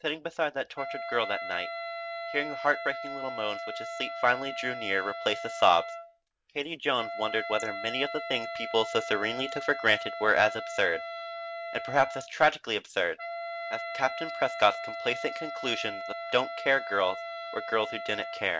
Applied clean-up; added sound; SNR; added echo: none; Wind instrument, woodwind instrument; 8 dB; none.